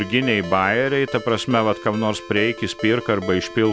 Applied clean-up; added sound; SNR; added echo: none; Ringtone; 14 dB; none.